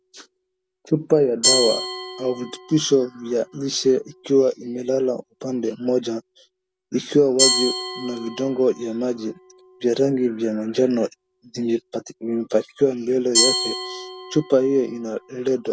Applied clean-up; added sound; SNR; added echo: none; Glass; 6 dB; none.